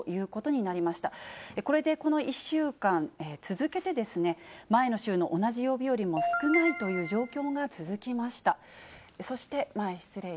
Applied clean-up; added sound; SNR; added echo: none; none; none; none.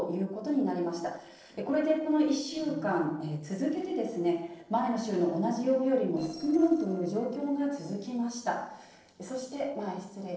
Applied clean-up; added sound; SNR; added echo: neural separator model SepFormer DNS4.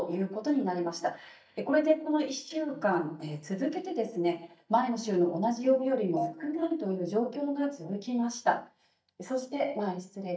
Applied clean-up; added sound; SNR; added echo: neural mask model DeepFilterNet 3.